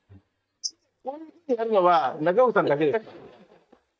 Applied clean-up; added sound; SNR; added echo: neural mask model DeepFilterNet 3.